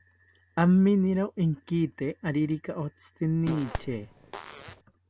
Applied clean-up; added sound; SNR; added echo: none; Fart + Fireworks; 12 dB; none.